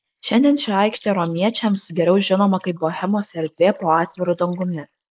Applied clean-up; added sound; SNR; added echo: neural mask model Resemble Enhance denoiser.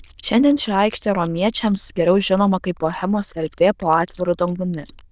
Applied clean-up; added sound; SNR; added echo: neural diffusion model UNIVERSE++.